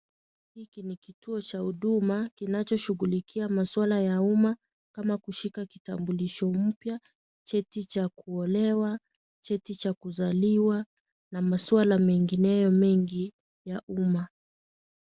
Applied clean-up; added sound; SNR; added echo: none; none; none; none.